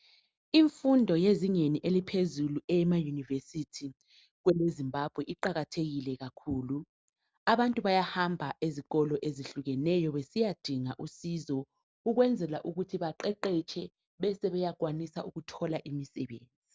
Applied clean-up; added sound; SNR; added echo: none; none; none; none.